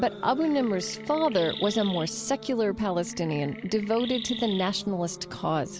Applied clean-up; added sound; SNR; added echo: none; Chirp, tweet; 13 dB; none.